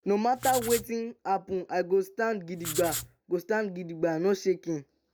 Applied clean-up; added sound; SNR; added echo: none; Writing; 8 dB; none.